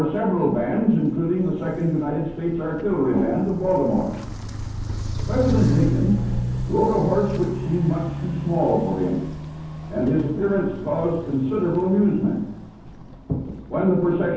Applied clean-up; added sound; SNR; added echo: none; Walk, footsteps; 7 dB; reverberation time 0.9 s.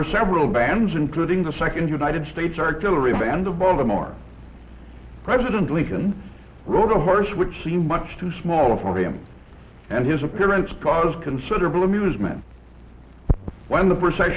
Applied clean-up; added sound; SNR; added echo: none; none; none; none.